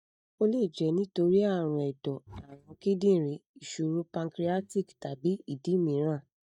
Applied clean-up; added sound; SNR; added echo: neural mask model DeepFilterNet 3.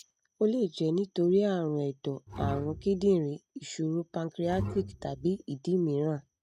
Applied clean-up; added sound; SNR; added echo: neural mask model RNNoise.